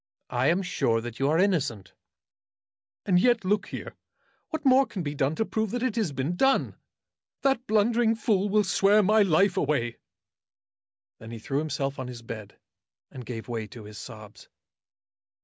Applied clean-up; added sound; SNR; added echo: none; none; none; none.